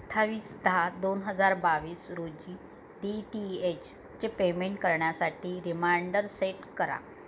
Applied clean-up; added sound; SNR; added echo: none; none; none; none.